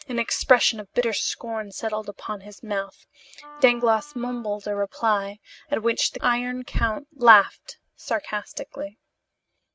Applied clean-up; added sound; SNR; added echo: neural mask model RNNoise.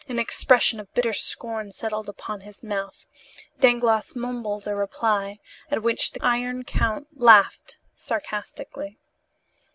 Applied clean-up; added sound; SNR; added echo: none; none; none; none.